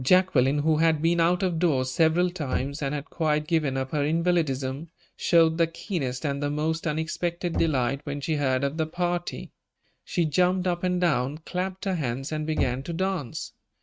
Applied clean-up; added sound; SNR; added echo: neural mask model RNNoise.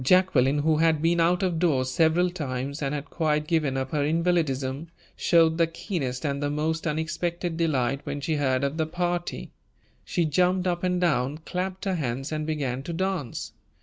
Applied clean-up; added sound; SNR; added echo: none; none; none; none.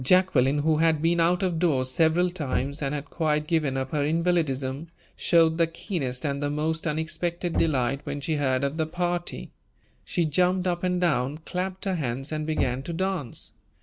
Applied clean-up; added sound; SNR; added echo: none; Knock; 14 dB; none.